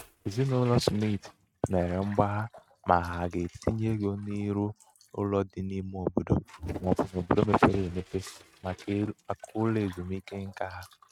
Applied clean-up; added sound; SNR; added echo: neural mask model RNNoise.